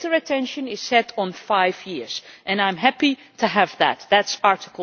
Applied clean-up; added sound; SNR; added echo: none; none; none; none.